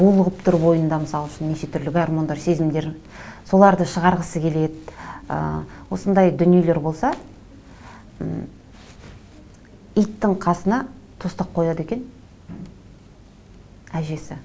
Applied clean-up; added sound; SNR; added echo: none; none; none; none.